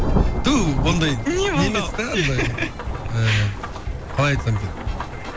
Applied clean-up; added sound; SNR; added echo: none; Rain / Thunderstorm; 3 dB; none.